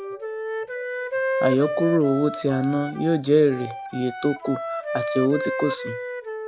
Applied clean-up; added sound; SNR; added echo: none; Wind instrument, woodwind instrument; 5 dB; none.